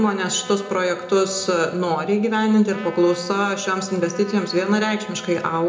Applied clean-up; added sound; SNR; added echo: none; Trumpet; 18 dB; reverberation time 0.6 s.